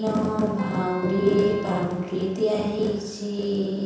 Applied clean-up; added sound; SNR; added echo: none; Keyboard (musical); 17 dB; reverberation time 0.9 s.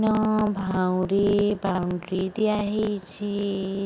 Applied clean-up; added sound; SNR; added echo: none; none; none; none.